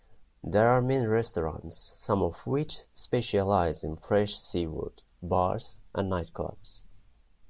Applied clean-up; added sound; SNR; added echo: none; none; none; none.